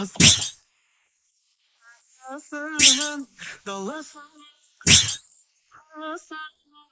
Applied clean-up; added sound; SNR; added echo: neural mask model Resemble Enhance denoiser.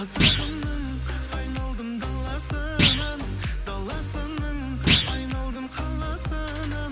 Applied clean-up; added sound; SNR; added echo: none; Thump, thud; -3 dB; none.